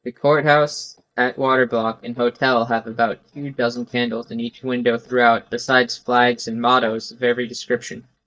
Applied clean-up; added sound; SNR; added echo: neural mask model DeepFilterNet 3.